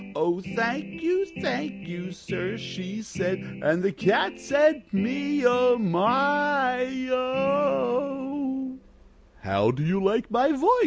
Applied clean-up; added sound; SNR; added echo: none; none; none; none.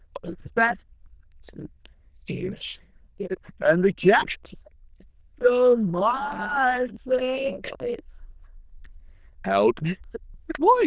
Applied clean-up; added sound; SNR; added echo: neural diffusion model UNIVERSE++.